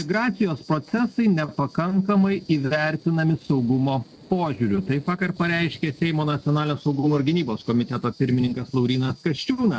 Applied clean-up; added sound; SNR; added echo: neural mask model RNNoise.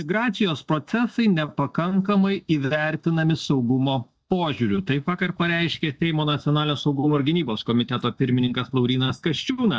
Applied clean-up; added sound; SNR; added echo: neural mask model DeepFilterNet 3.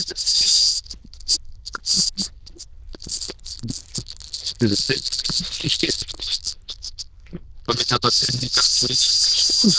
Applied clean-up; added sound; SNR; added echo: neural diffusion model UNIVERSE++.